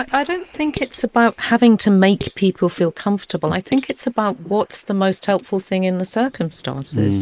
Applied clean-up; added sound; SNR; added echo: neural mask model Resemble Enhance denoiser.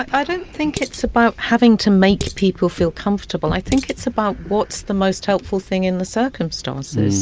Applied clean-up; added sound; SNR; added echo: none; Dishes, pots, and pans; 16 dB; none.